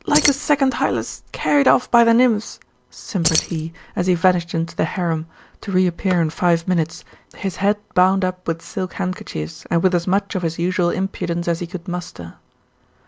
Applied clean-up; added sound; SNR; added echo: none; Keys jangling; 7 dB; none.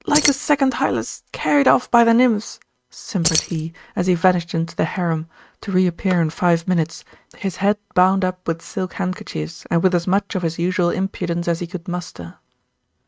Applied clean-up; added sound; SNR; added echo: neural mask model RNNoise.